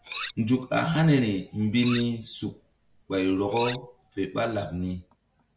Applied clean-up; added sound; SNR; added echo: none; Cutlery, silverware; 14 dB; none.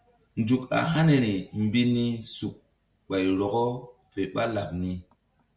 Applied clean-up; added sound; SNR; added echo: none; none; none; none.